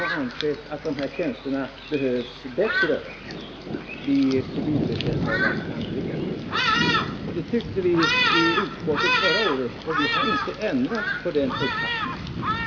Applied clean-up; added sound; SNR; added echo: none; Thunderstorm; -1 dB; reverberation time 2.0 s.